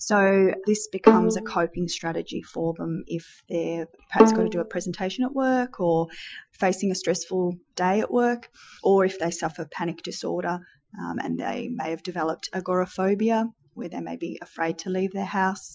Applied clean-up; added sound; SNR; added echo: classical method Wiener filter.